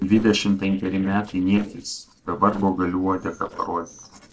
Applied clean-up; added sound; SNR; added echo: neural separator model SepFormer DNS4.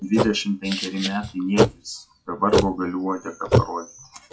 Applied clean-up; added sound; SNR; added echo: classical method WPE with log-MMSE.